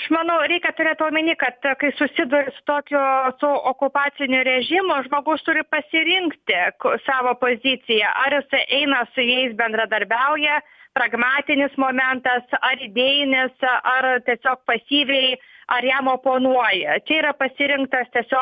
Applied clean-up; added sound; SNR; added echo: none; none; none; none.